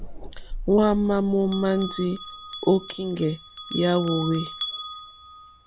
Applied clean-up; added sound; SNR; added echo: none; Bell; 8 dB; none.